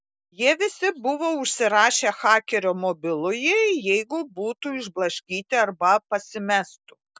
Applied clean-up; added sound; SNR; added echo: none; none; none; none.